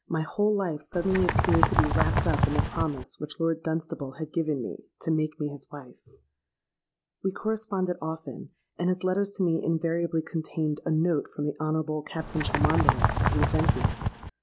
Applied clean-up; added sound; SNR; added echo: none; Bird; -4 dB; none.